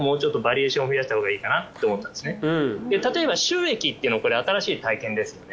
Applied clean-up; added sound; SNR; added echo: none; none; none; none.